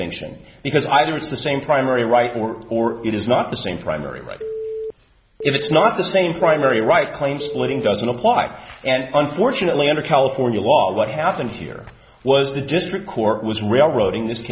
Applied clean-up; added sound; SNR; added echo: none; Telephone; 10 dB; none.